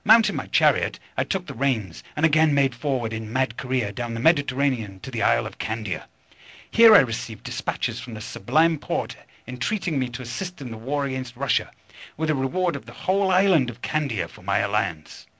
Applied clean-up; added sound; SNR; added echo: none; none; none; none.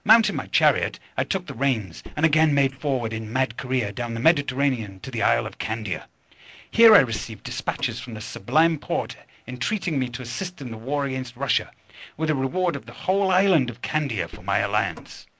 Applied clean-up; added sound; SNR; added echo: neural mask model Resemble Enhance denoiser.